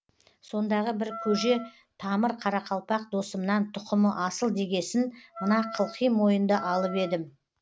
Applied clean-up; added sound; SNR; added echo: none; Wind instrument, woodwind instrument; 13 dB; none.